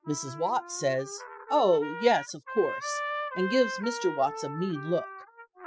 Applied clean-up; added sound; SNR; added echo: classical method spectral subtraction.